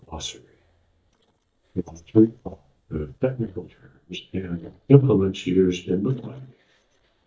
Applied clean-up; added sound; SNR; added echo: neural mask model DeepFilterNet 3.